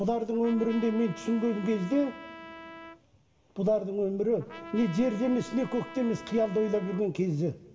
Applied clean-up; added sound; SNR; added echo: none; Trumpet; 16 dB; reverberation time 2.9 s.